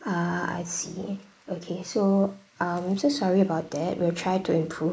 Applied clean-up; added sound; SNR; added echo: neural mask model Resemble Enhance denoiser.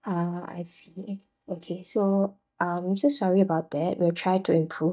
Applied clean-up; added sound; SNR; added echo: neural mask model DeepFilterNet 3.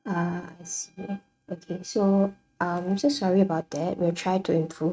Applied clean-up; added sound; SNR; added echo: neural mask model RNNoise.